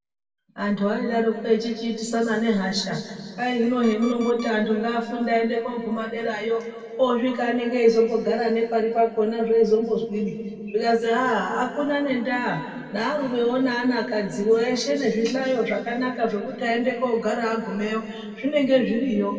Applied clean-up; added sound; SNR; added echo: none; Alarm; 19 dB; reverberation time 2.2 s.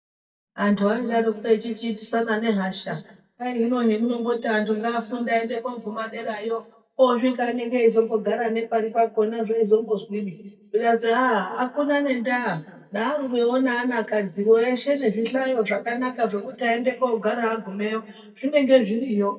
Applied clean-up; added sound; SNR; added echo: neural mask model DeepFilterNet 3.